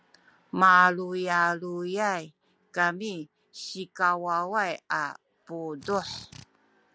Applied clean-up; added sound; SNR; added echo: none; Drill; 20 dB; none.